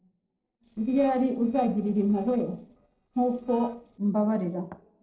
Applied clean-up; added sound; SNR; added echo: neural separator model SepFormer DNS4.